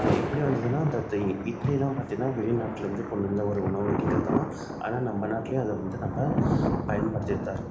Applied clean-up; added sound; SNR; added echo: none; Thunder; 2 dB; reverberation time 1.1 s.